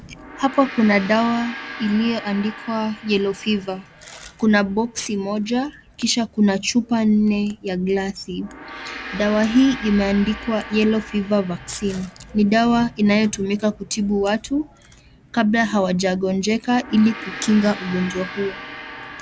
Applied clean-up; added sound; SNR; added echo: none; Gong; 16 dB; none.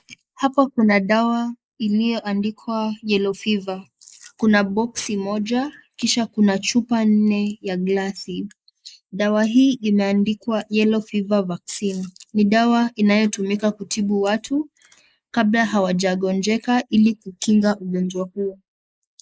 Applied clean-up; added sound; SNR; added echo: neural mask model Resemble Enhance denoiser.